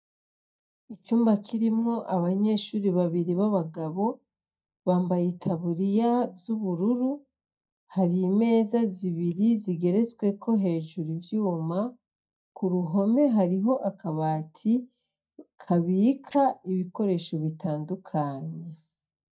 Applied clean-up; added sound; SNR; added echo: neural mask model DeepFilterNet 3.